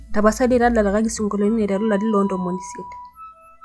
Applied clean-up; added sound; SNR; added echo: classical method log-MMSE.